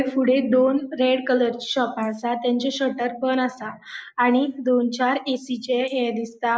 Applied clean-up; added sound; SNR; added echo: neural mask model Resemble Enhance denoiser.